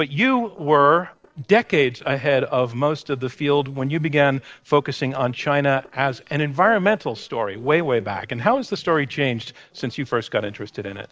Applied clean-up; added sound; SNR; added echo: neural separator model SepFormer DNS4.